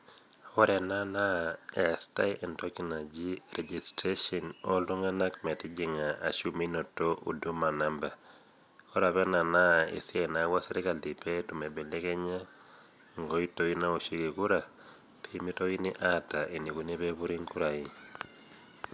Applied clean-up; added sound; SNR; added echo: none; none; none; none.